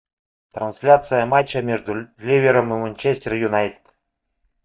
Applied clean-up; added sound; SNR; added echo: neural mask model DeepFilterNet 3.